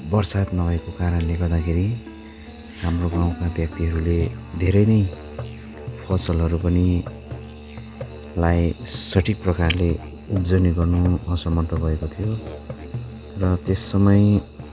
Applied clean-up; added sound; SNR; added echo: none; Musical instrument; 13 dB; none.